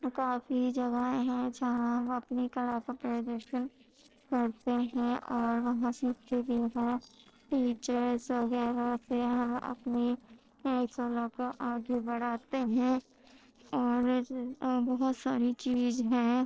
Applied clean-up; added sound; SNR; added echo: neural separator model SepFormer DNS4.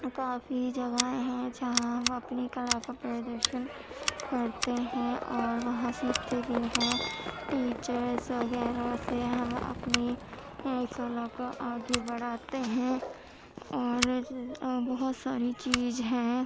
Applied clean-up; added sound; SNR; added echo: none; Scissors + Livestock, farm animals, working animals; 5 dB; none.